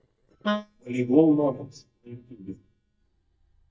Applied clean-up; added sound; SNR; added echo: neural mask model DeepFilterNet 3.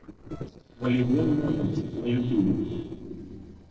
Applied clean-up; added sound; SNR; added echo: neural separator model SepFormer DNS4.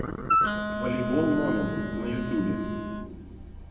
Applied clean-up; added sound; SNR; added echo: none; Wind instrument, woodwind instrument; 0 dB; reverberation time 2.0 s.